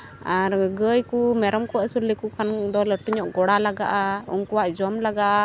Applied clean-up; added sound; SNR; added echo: none; none; none; none.